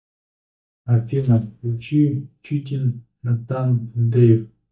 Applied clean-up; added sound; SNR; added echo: neural mask model DeepFilterNet 3.